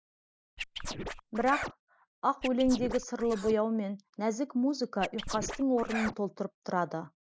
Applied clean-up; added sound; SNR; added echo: neural mask model Resemble Enhance denoiser.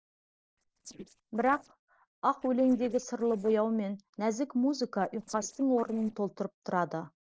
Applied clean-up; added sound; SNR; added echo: neural separator model SepFormer DNS4.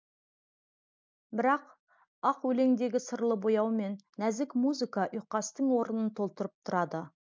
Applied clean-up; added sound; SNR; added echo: none; none; none; none.